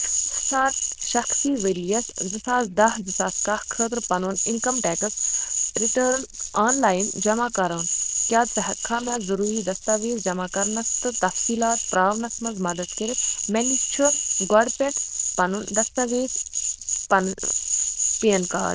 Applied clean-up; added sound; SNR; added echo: neural diffusion model UNIVERSE++.